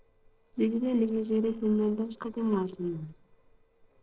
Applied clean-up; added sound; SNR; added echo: neural separator model SepFormer DNS4.